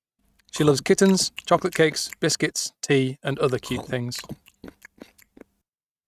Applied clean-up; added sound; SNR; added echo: neural mask model RNNoise.